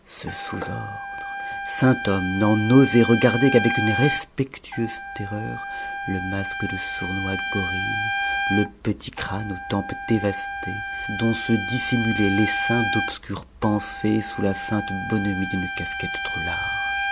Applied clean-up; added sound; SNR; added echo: none; Trumpet; 5 dB; none.